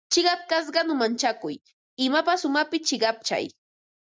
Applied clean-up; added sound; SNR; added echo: none; none; none; none.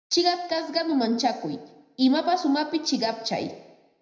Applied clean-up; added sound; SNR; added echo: none; none; none; reverberation time 0.8 s.